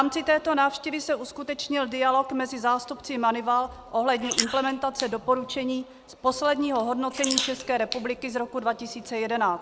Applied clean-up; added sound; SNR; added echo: neural mask model Resemble Enhance denoiser.